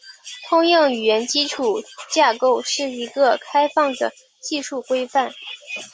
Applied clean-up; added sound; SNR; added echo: none; none; none; none.